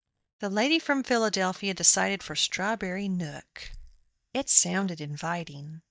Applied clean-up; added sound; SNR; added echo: neural mask model DeepFilterNet 3.